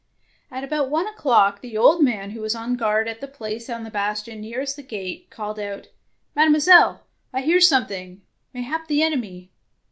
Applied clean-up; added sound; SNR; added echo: none; none; none; none.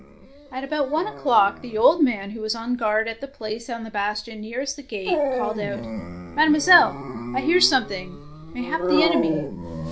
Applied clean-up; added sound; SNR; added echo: none; Dog; 6 dB; none.